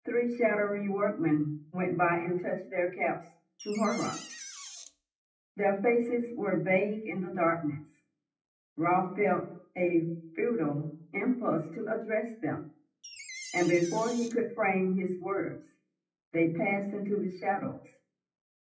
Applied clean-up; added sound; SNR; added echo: classical method WPE with log-MMSE.